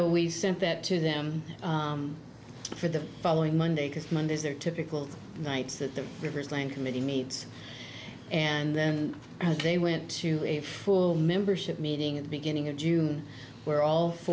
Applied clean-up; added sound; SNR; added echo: none; none; none; none.